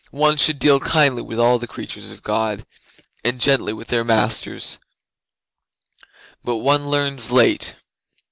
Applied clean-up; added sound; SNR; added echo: none; none; none; none.